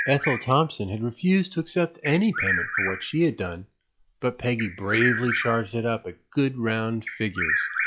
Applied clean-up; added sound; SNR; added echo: classical method log-MMSE.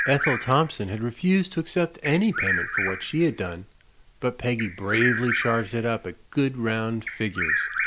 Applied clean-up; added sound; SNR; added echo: none; Bird vocalization, bird call, bird song; 5 dB; none.